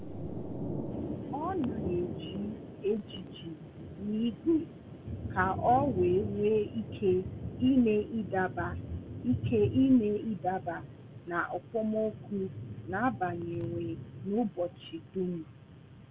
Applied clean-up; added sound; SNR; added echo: none; Thunder; 8 dB; none.